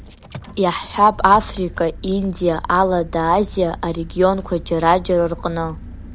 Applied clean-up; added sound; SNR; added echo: none; Engine; 15 dB; none.